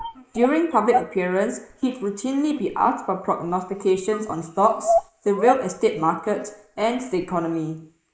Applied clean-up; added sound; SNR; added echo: neural mask model Resemble Enhance denoiser.